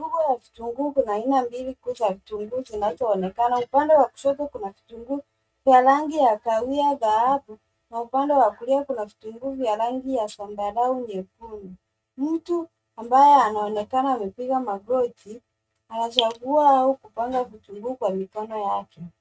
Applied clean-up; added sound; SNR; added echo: neural mask model RNNoise.